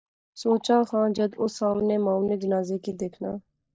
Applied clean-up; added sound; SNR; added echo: neural mask model DeepFilterNet 3.